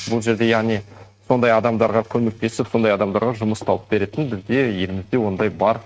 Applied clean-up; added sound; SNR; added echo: neural mask model RNNoise.